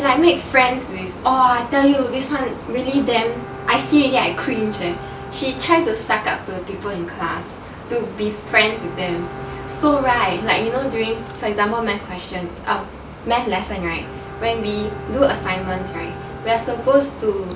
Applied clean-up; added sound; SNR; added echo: none; Bowed string instrument; 16 dB; none.